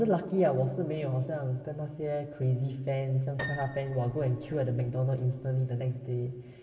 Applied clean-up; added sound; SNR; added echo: none; Piano; 15 dB; reverberation time 1.7 s.